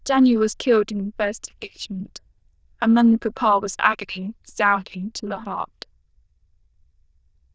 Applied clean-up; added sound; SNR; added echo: neural diffusion model UNIVERSE++.